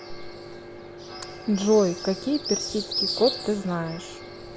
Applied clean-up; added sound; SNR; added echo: none; Bird; 8 dB; none.